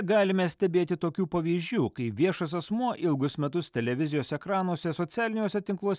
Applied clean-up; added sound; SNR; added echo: none; none; none; none.